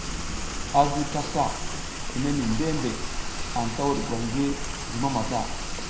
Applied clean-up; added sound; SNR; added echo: none; Rain; 2 dB; reverberation time 0.8 s.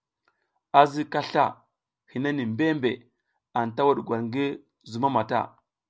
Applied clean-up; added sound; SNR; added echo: none; none; none; none.